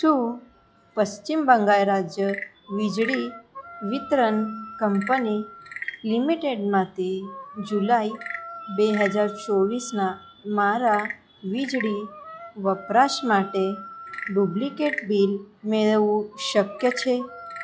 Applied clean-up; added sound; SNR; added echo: classical method log-MMSE.